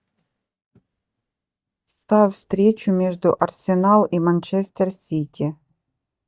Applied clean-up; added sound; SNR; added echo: neural mask model DeepFilterNet 3.